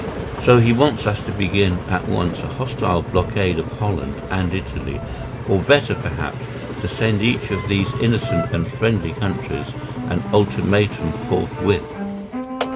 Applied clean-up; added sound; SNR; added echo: none; Engine; 6 dB; none.